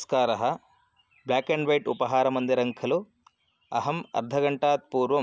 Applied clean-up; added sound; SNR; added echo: none; none; none; none.